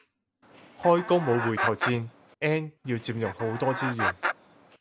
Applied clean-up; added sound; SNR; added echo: none; Chicken, rooster; 5 dB; none.